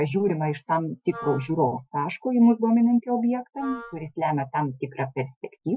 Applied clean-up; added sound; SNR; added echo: classical method Wiener filter.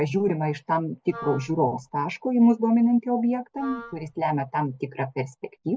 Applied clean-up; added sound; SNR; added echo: none; Wind instrument, woodwind instrument; 17 dB; none.